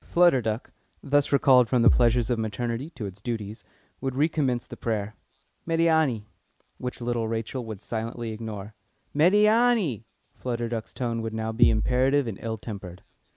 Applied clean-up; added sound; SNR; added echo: none; Bass drum; -4 dB; none.